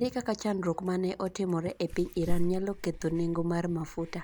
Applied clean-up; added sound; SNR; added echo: none; Clock; 5 dB; none.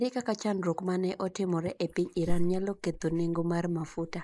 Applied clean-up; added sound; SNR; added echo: neural mask model Resemble Enhance denoiser.